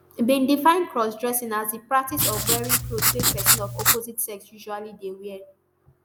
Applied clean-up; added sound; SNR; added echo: none; Writing; -3 dB; none.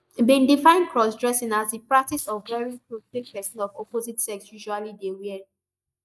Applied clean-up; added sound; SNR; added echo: neural mask model DeepFilterNet 3.